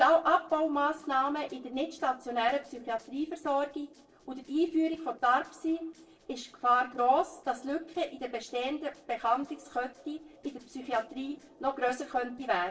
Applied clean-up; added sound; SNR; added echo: neural separator model SepFormer DNS4.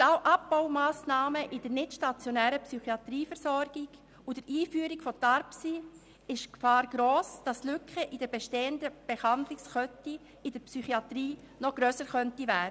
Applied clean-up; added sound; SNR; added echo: none; none; none; none.